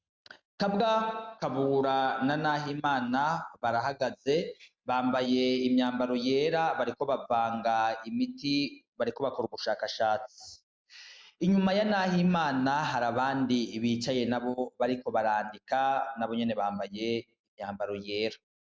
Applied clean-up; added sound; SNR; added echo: none; none; none; none.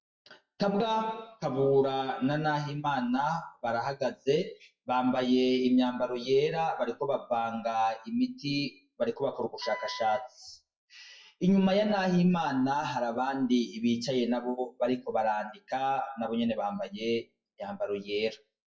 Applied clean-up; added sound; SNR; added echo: classical method WPE with log-MMSE.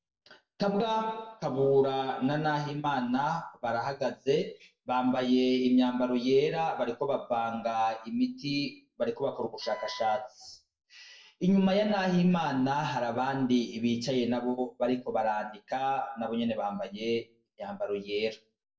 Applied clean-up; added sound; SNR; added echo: neural separator model SepFormer DNS4.